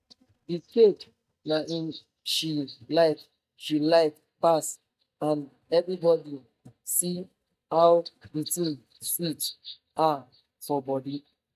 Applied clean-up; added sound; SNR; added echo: neural mask model DeepFilterNet 3.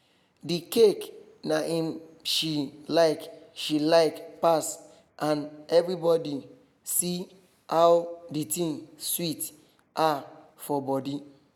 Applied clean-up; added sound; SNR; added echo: none; none; none; none.